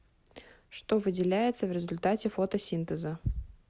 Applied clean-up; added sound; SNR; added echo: none; none; none; none.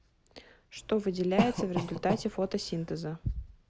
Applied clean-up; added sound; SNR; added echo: none; Cough; 2 dB; none.